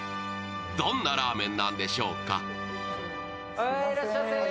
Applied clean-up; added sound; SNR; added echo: none; none; none; none.